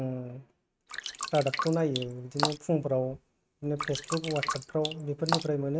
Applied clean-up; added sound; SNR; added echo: neural mask model RNNoise.